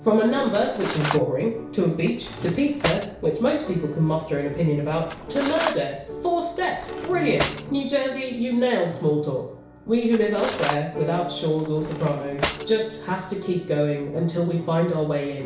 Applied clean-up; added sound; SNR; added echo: none; Cutlery, silverware; 11 dB; reverberation time 0.6 s.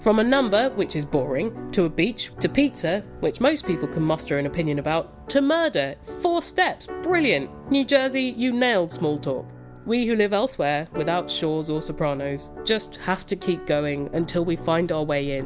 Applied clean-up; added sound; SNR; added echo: none; none; none; none.